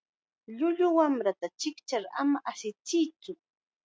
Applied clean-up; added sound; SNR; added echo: none; none; none; none.